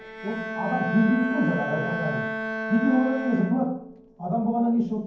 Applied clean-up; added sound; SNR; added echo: none; Bowed string instrument; 7 dB; reverberation time 0.9 s.